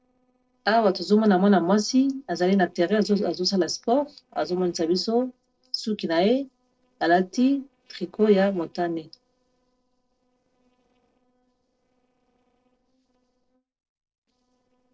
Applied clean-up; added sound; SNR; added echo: neural separator model SepFormer DNS4.